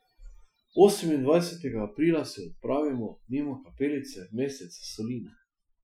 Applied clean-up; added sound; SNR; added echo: classical method Wiener filter.